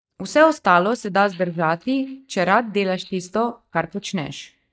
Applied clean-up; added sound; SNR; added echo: neural mask model DeepFilterNet 3.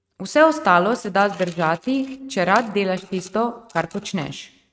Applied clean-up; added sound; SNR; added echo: neural mask model RNNoise.